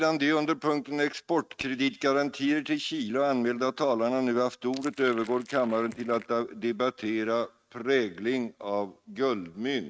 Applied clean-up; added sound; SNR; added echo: neural mask model RNNoise.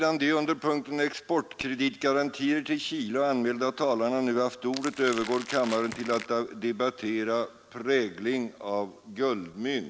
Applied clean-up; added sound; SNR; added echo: none; Crackle; 12 dB; none.